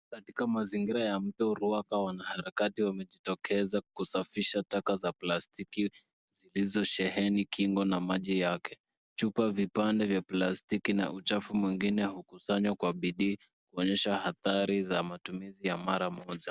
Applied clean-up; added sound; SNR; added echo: none; none; none; none.